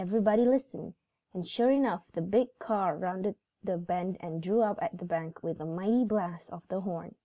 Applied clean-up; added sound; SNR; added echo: none; none; none; none.